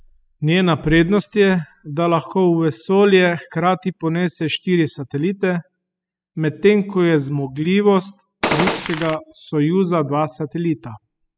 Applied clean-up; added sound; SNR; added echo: classical method spectral subtraction.